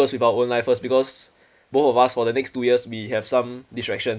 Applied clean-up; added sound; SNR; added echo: neural mask model Resemble Enhance denoiser.